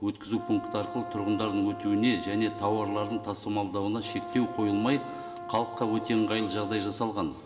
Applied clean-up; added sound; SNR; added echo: none; Brass instrument; 11 dB; reverberation time 2.8 s.